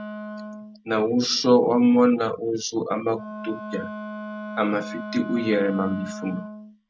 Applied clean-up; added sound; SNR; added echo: none; Wind instrument, woodwind instrument; 12 dB; none.